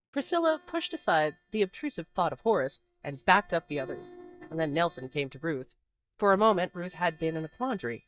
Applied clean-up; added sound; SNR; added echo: neural mask model DeepFilterNet 3.